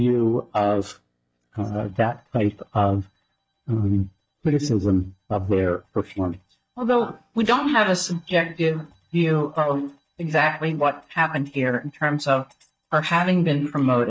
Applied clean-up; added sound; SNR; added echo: neural mask model DeepFilterNet 3.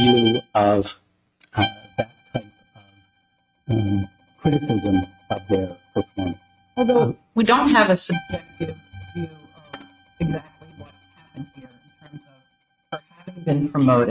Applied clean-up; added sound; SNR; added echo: neural mask model RNNoise.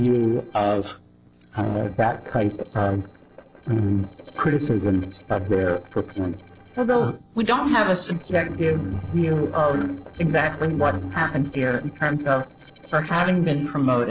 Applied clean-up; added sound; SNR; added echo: neural separator model SepFormer DNS4.